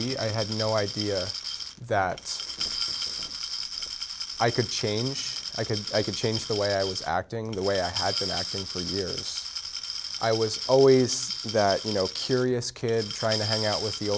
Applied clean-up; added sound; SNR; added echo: none; Glass; 6 dB; none.